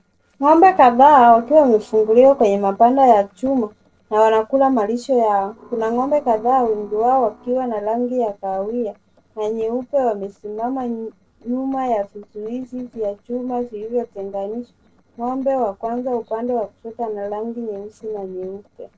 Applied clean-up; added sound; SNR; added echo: neural separator model SepFormer DNS4.